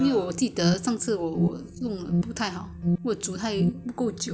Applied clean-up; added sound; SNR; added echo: none; Alarm; 1 dB; none.